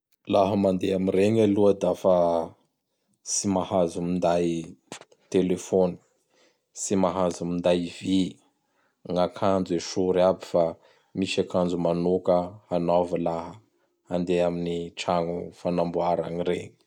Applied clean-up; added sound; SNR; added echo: none; none; none; none.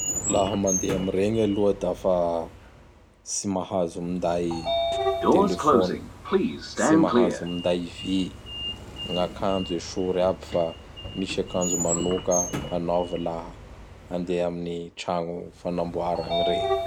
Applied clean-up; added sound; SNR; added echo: none; Sliding door; 2 dB; none.